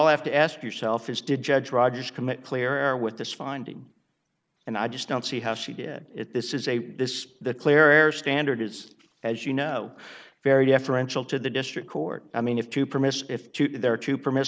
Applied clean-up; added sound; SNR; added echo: none; none; none; none.